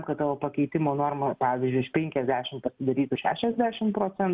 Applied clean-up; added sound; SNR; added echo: none; none; none; none.